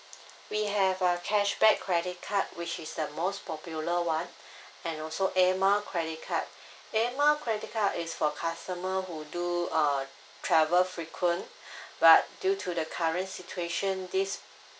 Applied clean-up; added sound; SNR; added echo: none; none; none; none.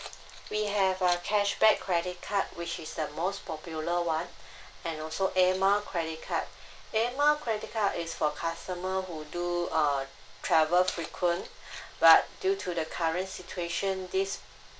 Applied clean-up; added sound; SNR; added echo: none; Keys jangling; 17 dB; none.